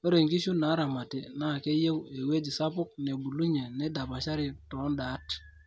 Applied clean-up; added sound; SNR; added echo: none; none; none; none.